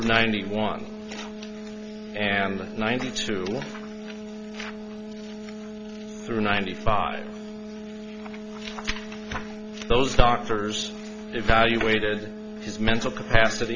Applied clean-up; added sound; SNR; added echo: none; none; none; none.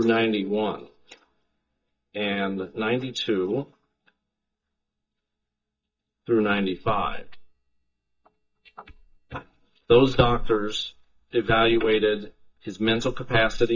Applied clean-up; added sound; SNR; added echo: neural mask model DeepFilterNet 3.